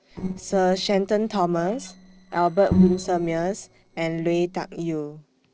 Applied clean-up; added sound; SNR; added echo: neural separator model SepFormer DNS4.